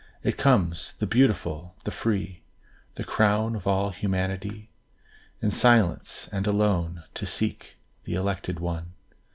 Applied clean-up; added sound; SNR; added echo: none; none; none; none.